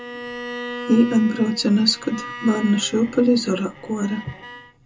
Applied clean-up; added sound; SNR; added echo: none; Bowed string instrument; 13 dB; reverberation time 0.2 s.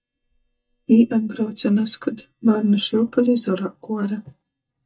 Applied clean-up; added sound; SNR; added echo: neural mask model DeepFilterNet 3.